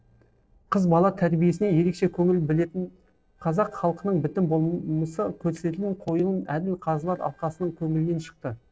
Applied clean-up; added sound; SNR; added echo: neural separator model SepFormer DNS4.